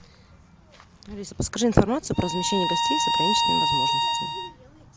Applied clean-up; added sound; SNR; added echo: none; Bowed string instrument; -3 dB; none.